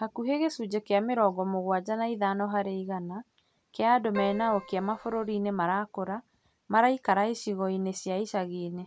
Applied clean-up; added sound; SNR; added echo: none; Keyboard (musical); 12 dB; none.